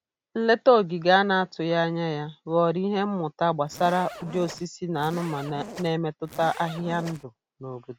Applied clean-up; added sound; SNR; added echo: none; Zipper (clothing); 15 dB; none.